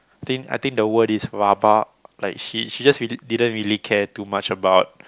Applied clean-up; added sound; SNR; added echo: none; none; none; none.